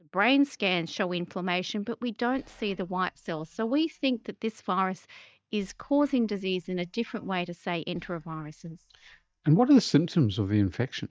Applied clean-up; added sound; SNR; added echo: neural mask model DeepFilterNet 3.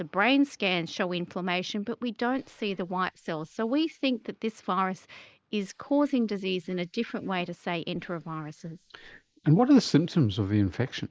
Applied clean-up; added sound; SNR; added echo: neural mask model Resemble Enhance denoiser.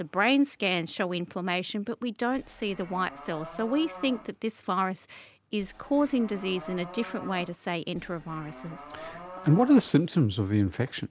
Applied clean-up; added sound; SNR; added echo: none; Livestock, farm animals, working animals; 16 dB; none.